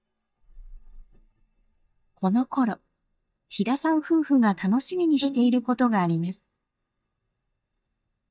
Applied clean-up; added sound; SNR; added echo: neural mask model DeepFilterNet 3.